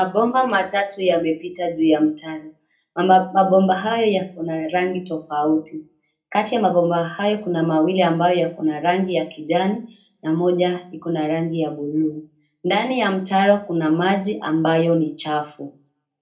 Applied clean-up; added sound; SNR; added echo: none; none; none; reverberation time 0.3 s.